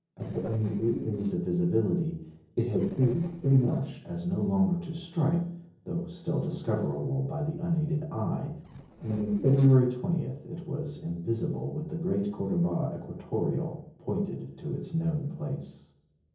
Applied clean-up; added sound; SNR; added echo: neural separator model SepFormer DNS4.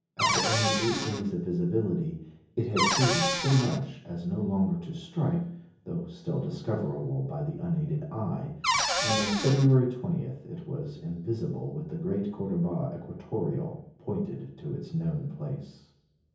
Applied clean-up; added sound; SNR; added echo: none; Cupboard open or close / Door; -1 dB; reverberation time 0.7 s.